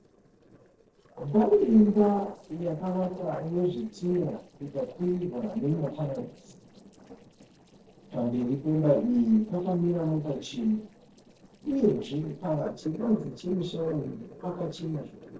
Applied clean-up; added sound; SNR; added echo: neural separator model SepFormer DNS4.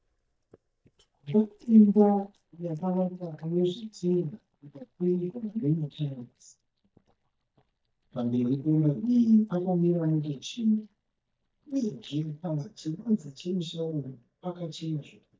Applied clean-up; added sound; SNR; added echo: neural mask model DeepFilterNet 3.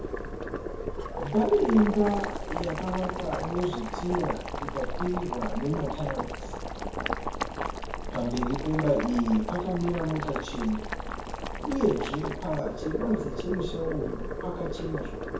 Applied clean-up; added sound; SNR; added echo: none; Boiling; 3 dB; reverberation time 0.6 s.